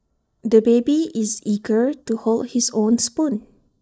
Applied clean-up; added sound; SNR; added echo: neural mask model Resemble Enhance denoiser.